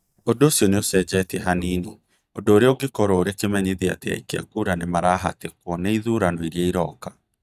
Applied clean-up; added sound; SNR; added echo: neural mask model DeepFilterNet 3.